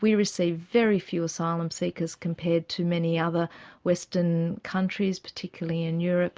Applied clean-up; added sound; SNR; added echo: none; none; none; none.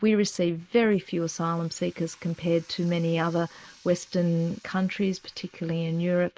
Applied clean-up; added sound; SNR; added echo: neural mask model Resemble Enhance denoiser.